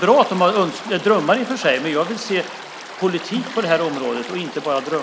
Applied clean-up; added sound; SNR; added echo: none; Stream; 14 dB; none.